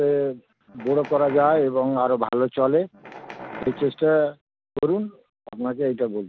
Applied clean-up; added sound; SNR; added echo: none; Wild animals; 17 dB; none.